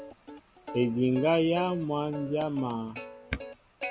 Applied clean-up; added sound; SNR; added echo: none; Plucked string instrument; 13 dB; none.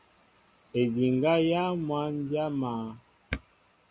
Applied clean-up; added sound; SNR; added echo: none; none; none; none.